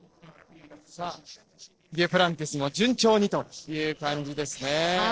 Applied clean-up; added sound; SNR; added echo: neural separator model SepFormer DNS4.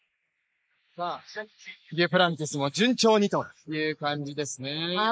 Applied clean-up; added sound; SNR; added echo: neural mask model Resemble Enhance denoiser.